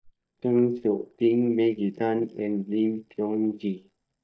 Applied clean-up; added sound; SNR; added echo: neural mask model DeepFilterNet 3.